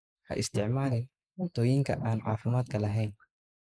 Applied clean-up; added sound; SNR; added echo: neural mask model Resemble Enhance denoiser.